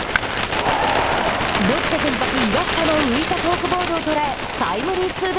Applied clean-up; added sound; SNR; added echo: none; Bird; 1 dB; none.